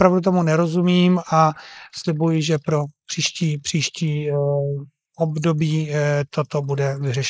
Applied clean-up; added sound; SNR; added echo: neural mask model Resemble Enhance denoiser.